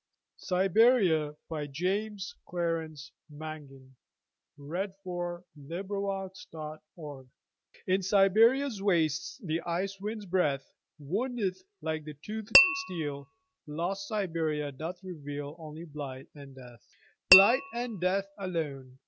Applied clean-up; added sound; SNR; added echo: none; Tap / Glass; -3 dB; none.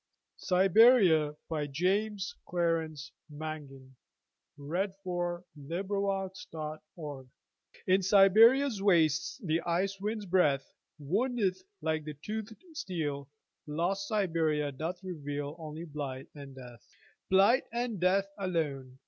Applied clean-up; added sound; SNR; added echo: none; none; none; none.